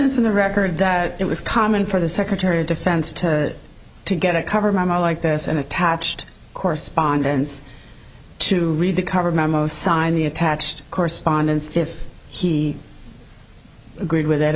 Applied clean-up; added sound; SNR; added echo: none; none; none; none.